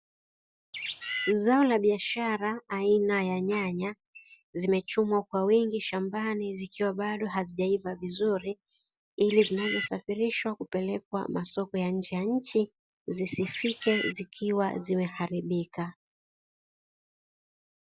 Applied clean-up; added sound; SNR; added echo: none; Bird; 4 dB; none.